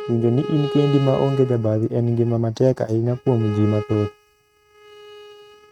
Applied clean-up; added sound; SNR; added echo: neural mask model RNNoise.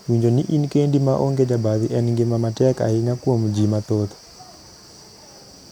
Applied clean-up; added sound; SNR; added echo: none; none; none; none.